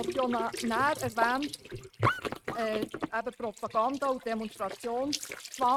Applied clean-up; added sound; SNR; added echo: neural mask model RNNoise.